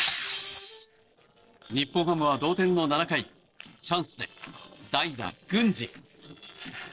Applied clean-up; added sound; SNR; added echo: neural separator model SepFormer DNS4.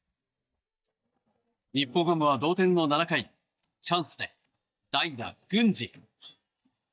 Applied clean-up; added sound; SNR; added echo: neural mask model DeepFilterNet 3.